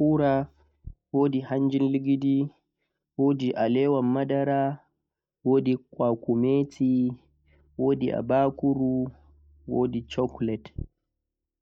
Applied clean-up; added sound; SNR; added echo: neural mask model DeepFilterNet 3.